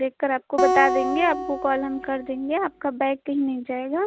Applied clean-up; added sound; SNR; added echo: none; Acoustic guitar; 3 dB; none.